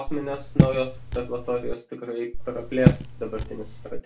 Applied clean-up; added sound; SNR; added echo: none; Raindrop / Drip; -4 dB; reverberation time 0.2 s.